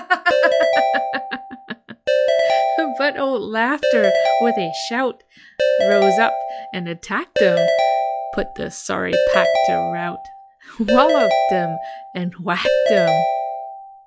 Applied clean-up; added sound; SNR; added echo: classical method log-MMSE.